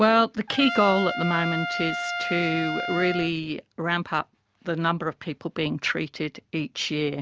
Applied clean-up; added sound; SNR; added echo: none; Trumpet; 5 dB; none.